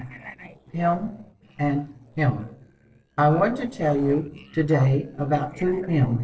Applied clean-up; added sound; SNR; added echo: neural separator model SepFormer DNS4.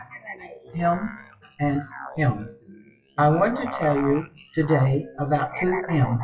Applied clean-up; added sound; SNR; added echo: classical method WPE with log-MMSE.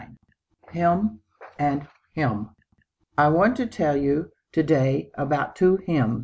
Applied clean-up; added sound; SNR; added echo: none; none; none; none.